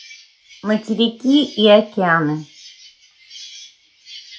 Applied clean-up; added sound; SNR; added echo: classical method log-MMSE.